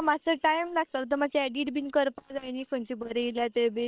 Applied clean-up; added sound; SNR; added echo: neural separator model SepFormer WHAM!.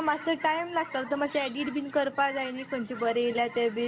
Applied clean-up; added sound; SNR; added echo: none; Chirp, tweet / Fowl; 16 dB; none.